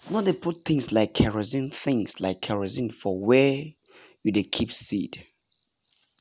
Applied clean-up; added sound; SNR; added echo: none; Cricket; -1 dB; none.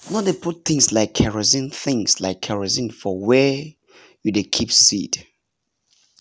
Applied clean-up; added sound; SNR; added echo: none; none; none; none.